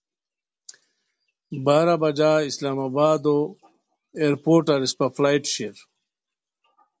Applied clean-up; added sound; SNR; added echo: none; none; none; none.